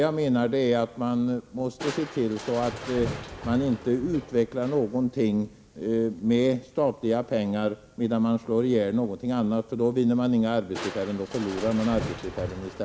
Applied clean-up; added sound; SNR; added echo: none; Crushing; 15 dB; none.